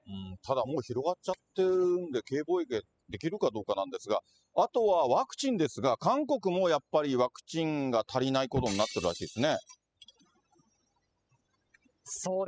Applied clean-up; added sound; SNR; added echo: classical method spectral subtraction.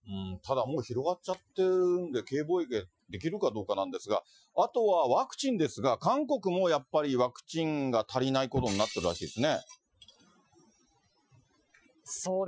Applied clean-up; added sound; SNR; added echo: classical method Wiener filter.